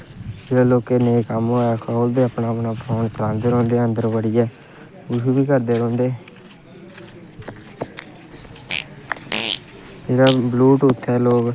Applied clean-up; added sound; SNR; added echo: none; Fart; 11 dB; none.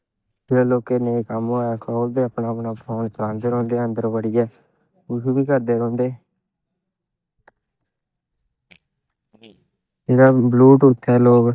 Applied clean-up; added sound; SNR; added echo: neural mask model DeepFilterNet 3.